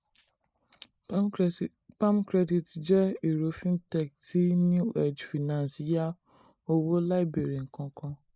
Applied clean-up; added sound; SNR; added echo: neural mask model Resemble Enhance denoiser.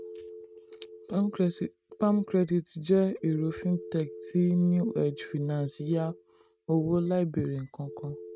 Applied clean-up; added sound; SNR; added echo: neural mask model RNNoise.